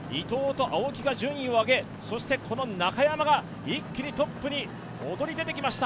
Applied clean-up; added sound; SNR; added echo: none; none; none; none.